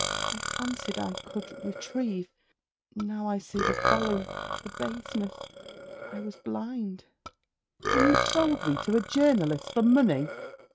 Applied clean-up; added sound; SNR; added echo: neural mask model RNNoise.